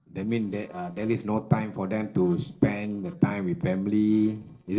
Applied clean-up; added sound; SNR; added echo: neural separator model SepFormer DNS4.